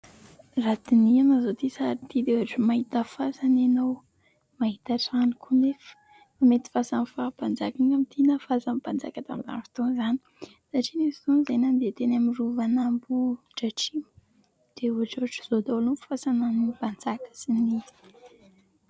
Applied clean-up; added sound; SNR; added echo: none; none; none; none.